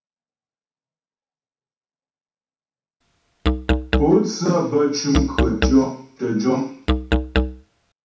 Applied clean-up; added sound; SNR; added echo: none; Musical instrument; -1 dB; reverberation time 0.7 s.